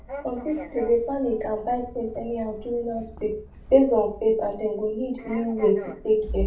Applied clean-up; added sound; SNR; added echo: none; Sliding door; 13 dB; reverberation time 0.4 s.